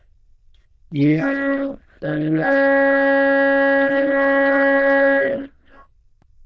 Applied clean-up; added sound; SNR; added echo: neural diffusion model UNIVERSE++.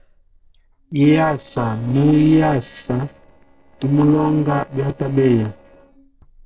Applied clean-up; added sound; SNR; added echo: neural separator model SepFormer DNS4.